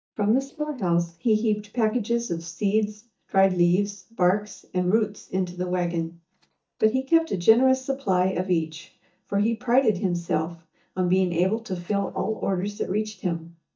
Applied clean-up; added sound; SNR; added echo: neural mask model DeepFilterNet 3.